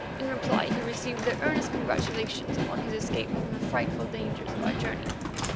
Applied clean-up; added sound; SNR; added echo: none; Train; -3 dB; none.